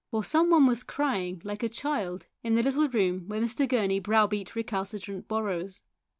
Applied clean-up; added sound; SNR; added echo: none; none; none; none.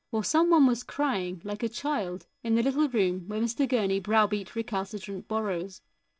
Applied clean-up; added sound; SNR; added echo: neural separator model SepFormer DNS4.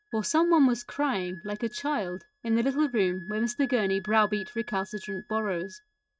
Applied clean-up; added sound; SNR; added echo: neural mask model RNNoise.